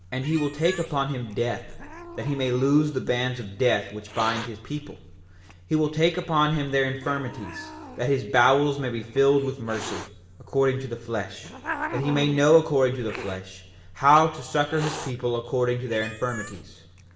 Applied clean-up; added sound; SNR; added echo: none; Hiss; 15 dB; reverberation time 1.2 s.